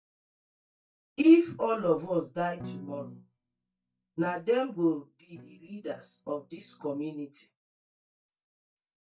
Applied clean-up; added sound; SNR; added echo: neural mask model DeepFilterNet 3.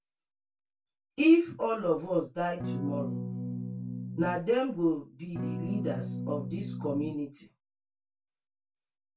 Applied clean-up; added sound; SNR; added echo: none; Electric guitar / Strum; 3 dB; reverberation time 0.2 s.